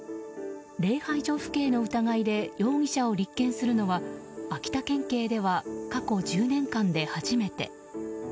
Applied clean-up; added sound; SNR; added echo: none; none; none; none.